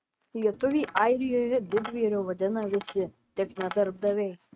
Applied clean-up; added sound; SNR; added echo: neural mask model RNNoise.